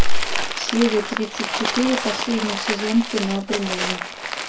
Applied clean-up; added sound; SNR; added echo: none; Crumpling, crinkling; 7 dB; reverberation time 0.2 s.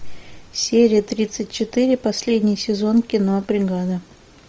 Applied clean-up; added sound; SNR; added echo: none; none; none; none.